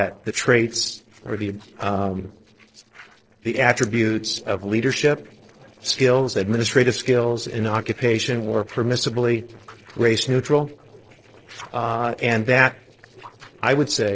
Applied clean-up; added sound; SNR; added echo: neural separator model SepFormer DNS4.